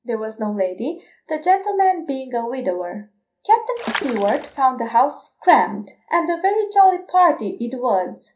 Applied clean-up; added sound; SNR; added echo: none; Water / Splash, splatter; 9 dB; reverberation time 0.3 s.